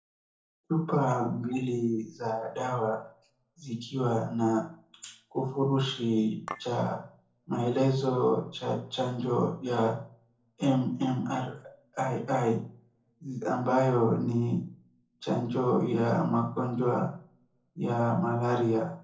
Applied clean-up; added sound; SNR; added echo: neural separator model SepFormer DNS4.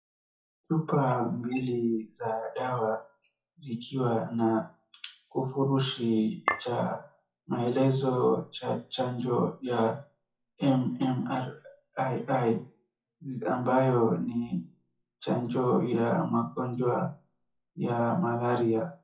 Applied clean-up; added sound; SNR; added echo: classical method WPE with log-MMSE.